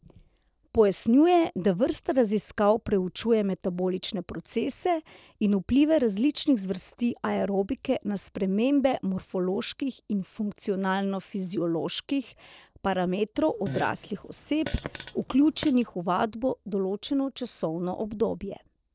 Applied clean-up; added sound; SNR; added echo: neural separator model SepFormer DNS4.